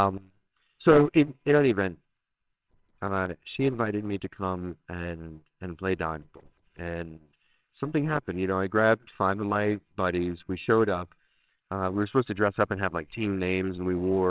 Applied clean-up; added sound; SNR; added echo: neural separator model SepFormer WHAMR!.